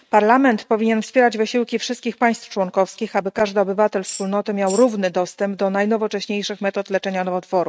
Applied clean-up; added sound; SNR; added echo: neural mask model RNNoise.